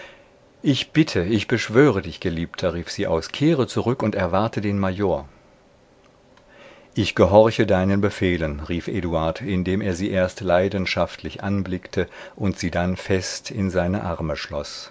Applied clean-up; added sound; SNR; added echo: none; none; none; none.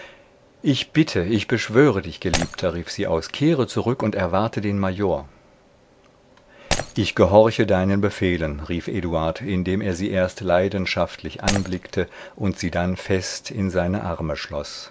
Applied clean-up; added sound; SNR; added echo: none; Shatter; 9 dB; none.